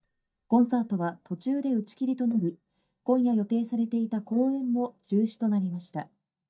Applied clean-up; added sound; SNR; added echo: neural mask model DeepFilterNet 3.